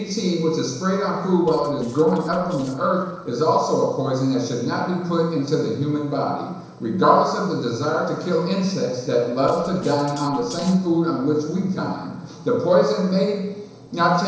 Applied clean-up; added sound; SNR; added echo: neural separator model SepFormer DNS4.